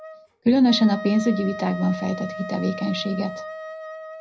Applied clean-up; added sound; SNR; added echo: none; Wind instrument, woodwind instrument; 11 dB; reverberation time 0.5 s.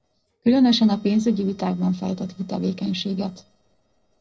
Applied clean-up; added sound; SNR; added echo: neural separator model SepFormer DNS4.